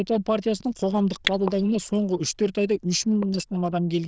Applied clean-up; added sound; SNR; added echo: neural diffusion model UNIVERSE++.